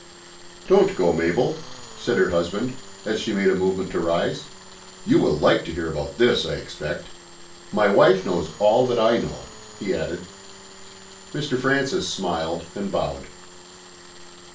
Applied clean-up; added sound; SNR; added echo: none; Tools; 19 dB; reverberation time 0.3 s.